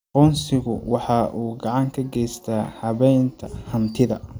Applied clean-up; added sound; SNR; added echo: none; none; none; none.